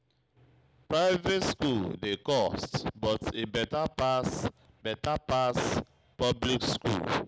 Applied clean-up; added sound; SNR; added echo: none; none; none; none.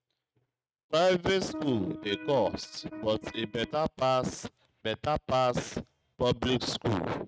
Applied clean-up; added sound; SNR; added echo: neural mask model RNNoise.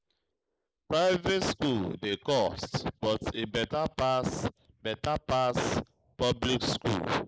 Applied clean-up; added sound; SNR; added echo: neural mask model Resemble Enhance denoiser.